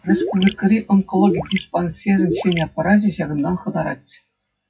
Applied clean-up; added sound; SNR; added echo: classical method WPE with log-MMSE.